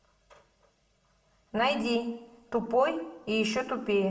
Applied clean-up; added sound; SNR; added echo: none; none; none; reverberation time 0.6 s.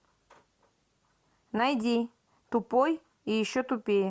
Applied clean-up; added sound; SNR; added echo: none; none; none; none.